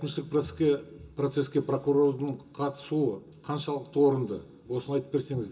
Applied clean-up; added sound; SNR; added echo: none; none; none; reverberation time 0.2 s.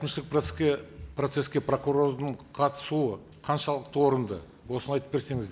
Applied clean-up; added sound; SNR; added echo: none; none; none; none.